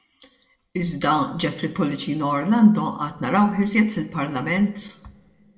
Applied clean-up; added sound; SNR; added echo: none; none; none; reverberation time 0.8 s.